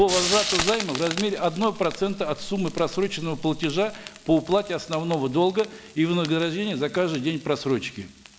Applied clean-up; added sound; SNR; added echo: none; Frying (food); 9 dB; none.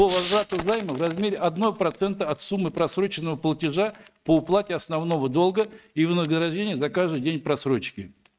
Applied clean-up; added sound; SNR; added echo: neural mask model RNNoise.